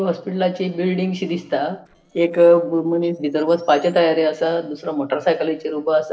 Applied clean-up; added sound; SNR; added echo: neural separator model SepFormer DNS4.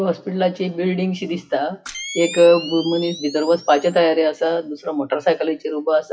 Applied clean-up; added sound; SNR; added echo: classical method WPE with log-MMSE.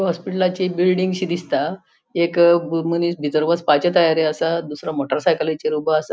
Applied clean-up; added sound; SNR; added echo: none; none; none; none.